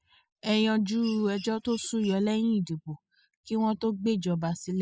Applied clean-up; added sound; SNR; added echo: classical method spectral subtraction.